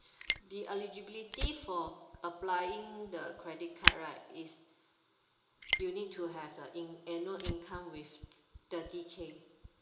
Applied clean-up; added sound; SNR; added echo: none; Fire; -4 dB; reverberation time 0.8 s.